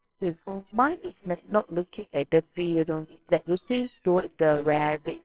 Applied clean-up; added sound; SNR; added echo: neural separator model SepFormer WHAMR!.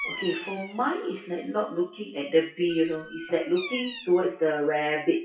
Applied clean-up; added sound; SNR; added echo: classical method WPE with log-MMSE.